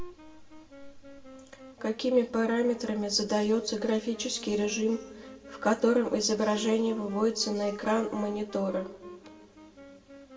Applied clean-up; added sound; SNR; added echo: none; Wind instrument, woodwind instrument; 19 dB; reverberation time 1.4 s.